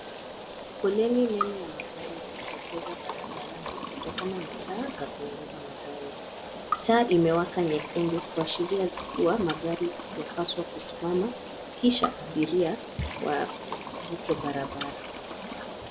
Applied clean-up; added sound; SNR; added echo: none; Rain + Liquid; 7 dB; none.